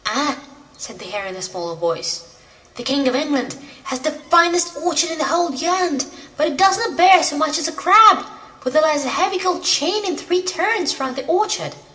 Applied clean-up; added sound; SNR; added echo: none; none; none; reverberation time 1.0 s.